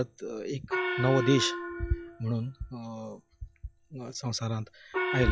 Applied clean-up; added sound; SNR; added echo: classical method log-MMSE.